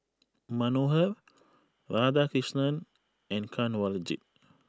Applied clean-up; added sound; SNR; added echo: none; none; none; none.